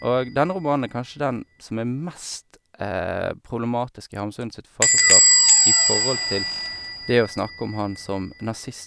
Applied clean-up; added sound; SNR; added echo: none; Squeak / Bell; -4 dB; none.